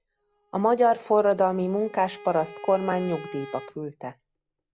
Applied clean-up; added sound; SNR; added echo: none; Bowed string instrument; 19 dB; none.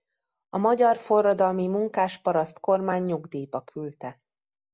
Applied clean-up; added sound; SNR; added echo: none; none; none; none.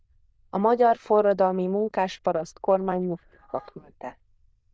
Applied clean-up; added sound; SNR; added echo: neural diffusion model UNIVERSE++.